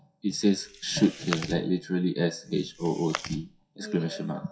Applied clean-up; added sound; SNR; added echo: classical method WPE with log-MMSE.